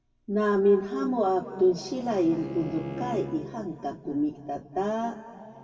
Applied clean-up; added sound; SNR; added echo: none; Bowed string instrument; 15 dB; reverberation time 2.5 s.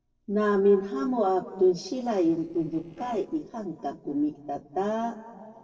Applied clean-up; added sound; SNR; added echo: neural separator model SepFormer DNS4.